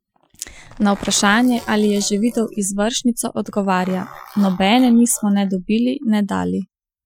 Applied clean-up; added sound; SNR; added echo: classical method Wiener filter.